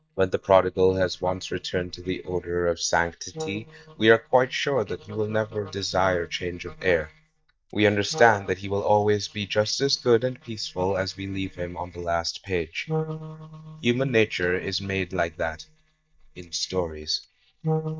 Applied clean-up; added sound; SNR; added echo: neural mask model DeepFilterNet 3.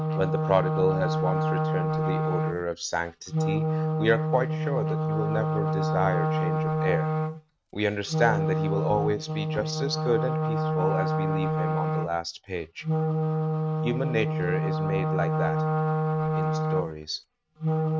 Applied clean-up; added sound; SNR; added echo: neural mask model RNNoise.